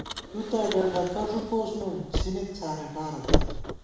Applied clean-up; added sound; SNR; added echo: none; Car; 0 dB; reverberation time 1.0 s.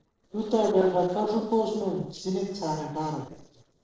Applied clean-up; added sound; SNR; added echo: neural separator model SepFormer DNS4.